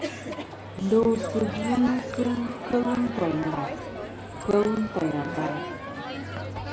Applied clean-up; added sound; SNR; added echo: none; Crowd; 6 dB; none.